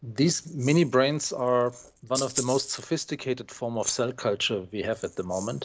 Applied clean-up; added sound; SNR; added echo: none; Rattle (instrument); 13 dB; none.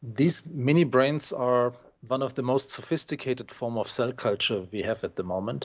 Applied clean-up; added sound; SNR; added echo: none; none; none; none.